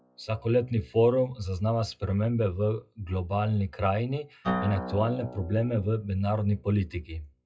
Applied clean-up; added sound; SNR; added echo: classical method WPE with log-MMSE.